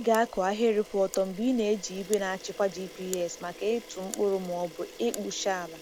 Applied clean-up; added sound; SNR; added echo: none; Camera; 16 dB; none.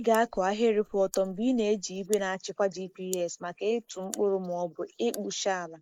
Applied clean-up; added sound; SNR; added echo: neural mask model Resemble Enhance denoiser.